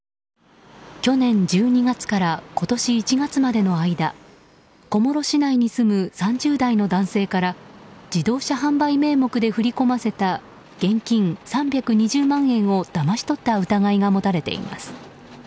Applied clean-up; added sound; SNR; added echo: none; none; none; none.